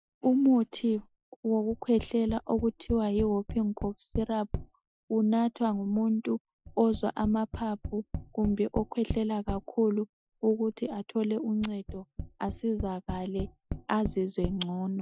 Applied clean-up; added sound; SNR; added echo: classical method Wiener filter.